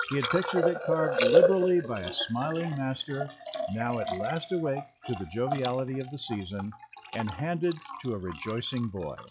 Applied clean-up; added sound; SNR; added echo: classical method log-MMSE.